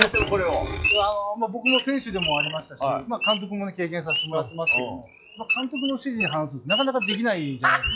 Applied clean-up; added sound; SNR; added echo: classical method log-MMSE.